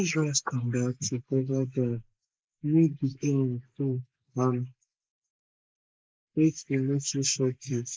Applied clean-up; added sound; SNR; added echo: neural mask model Resemble Enhance denoiser.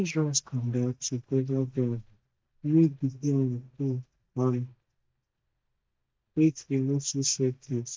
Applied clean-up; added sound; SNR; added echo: neural mask model DeepFilterNet 3.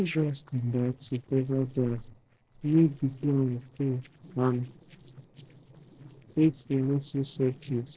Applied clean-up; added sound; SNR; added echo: neural separator model SepFormer DNS4.